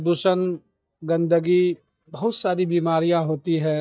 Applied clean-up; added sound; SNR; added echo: neural mask model DeepFilterNet 3.